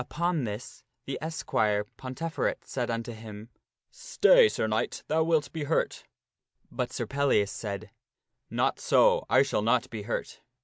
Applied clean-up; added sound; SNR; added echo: none; none; none; none.